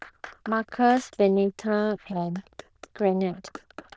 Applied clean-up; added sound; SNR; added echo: neural diffusion model UNIVERSE++.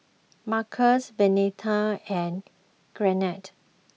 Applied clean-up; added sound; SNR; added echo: none; none; none; none.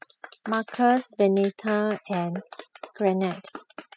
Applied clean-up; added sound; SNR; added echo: classical method spectral subtraction.